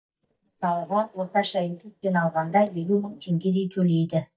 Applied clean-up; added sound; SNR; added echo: neural mask model DeepFilterNet 3.